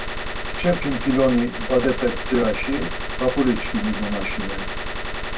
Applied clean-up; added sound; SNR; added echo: none; Gunshot, gunfire; 2 dB; reverberation time 0.2 s.